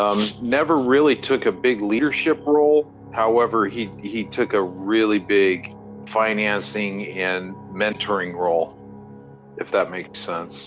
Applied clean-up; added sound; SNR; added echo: none; none; none; none.